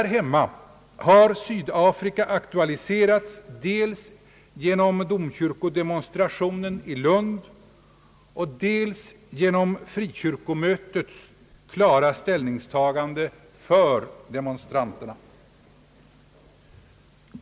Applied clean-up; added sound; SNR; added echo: none; none; none; none.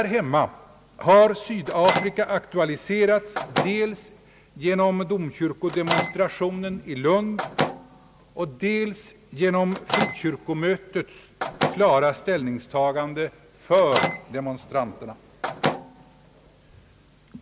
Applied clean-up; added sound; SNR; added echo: none; Microwave oven; 8 dB; none.